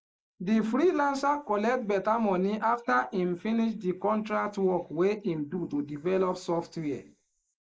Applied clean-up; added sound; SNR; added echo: neural mask model Resemble Enhance denoiser.